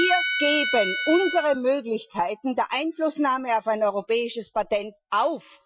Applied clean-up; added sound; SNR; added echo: classical method Wiener filter.